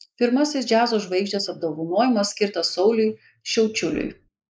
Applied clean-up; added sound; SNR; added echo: neural mask model Resemble Enhance denoiser.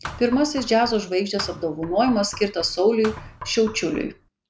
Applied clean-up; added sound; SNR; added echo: none; Thump, thud + Knock; 16 dB; none.